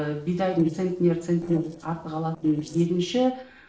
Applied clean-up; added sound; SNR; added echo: neural separator model SepFormer DNS4.